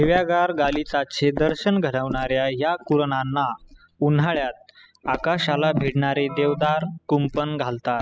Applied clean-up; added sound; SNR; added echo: classical method spectral subtraction.